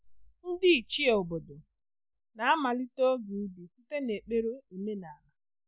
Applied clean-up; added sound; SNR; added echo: none; none; none; none.